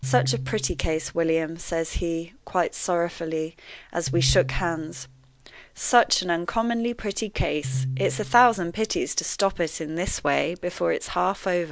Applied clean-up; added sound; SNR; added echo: none; Piano; 8 dB; none.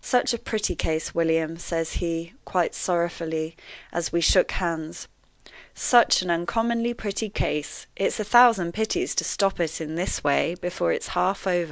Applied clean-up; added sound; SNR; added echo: none; none; none; none.